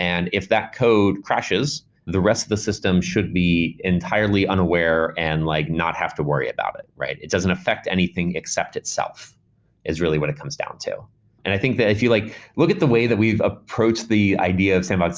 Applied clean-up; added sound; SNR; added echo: none; none; none; none.